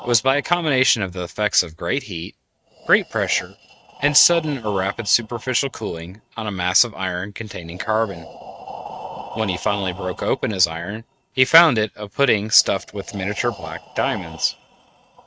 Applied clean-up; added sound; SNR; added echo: neural mask model RNNoise.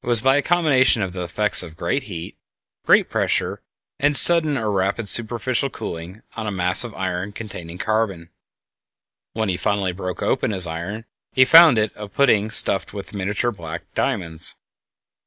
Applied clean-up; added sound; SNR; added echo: none; none; none; none.